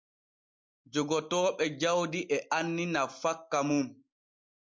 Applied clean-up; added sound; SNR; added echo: none; none; none; none.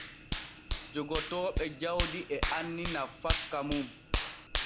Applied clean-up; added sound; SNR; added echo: none; Hands; -4 dB; none.